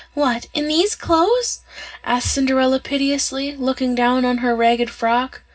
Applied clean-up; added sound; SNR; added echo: none; none; none; reverberation time 0.4 s.